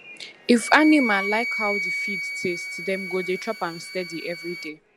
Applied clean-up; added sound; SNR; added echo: none; Wind instrument, woodwind instrument; 6 dB; none.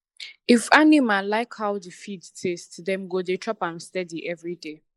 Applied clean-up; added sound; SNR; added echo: neural mask model Resemble Enhance denoiser.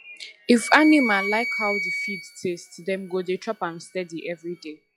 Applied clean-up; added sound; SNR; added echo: classical method log-MMSE.